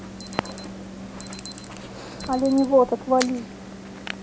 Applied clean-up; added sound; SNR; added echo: none; Alarm; 11 dB; none.